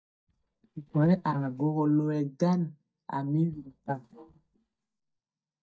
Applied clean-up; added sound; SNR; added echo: neural mask model DeepFilterNet 3.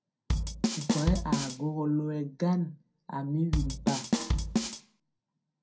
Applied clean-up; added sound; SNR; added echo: none; Bass drum / Snare drum / Drum kit; -3 dB; reverberation time 0.2 s.